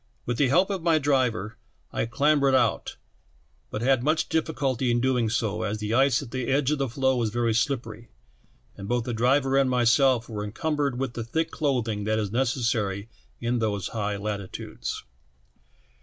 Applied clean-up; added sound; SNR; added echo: none; none; none; none.